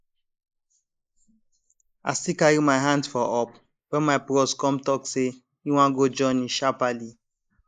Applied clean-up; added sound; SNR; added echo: neural mask model Resemble Enhance denoiser.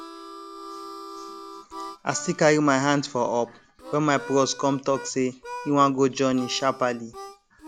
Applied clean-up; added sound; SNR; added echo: none; Harmonica; 16 dB; none.